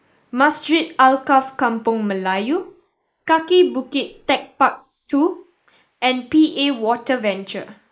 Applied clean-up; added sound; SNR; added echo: neural mask model Resemble Enhance denoiser.